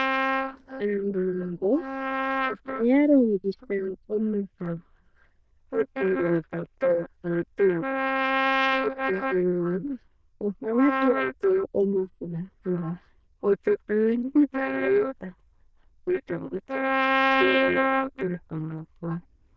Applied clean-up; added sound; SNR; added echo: neural diffusion model UNIVERSE++.